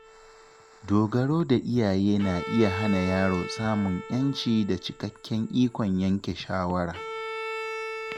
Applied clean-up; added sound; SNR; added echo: none; Bowed string instrument; 11 dB; none.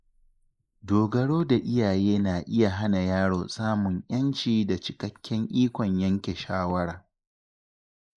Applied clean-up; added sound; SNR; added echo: neural mask model Resemble Enhance denoiser.